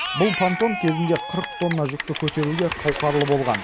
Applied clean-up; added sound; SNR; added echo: none; Cheering / Clapping; 7 dB; none.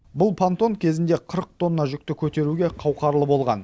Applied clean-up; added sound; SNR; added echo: none; none; none; none.